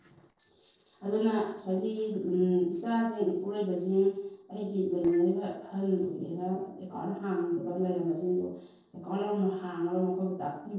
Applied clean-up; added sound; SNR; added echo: neural separator model SepFormer DNS4.